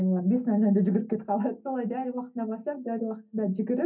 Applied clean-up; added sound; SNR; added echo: none; none; none; reverberation time 0.3 s.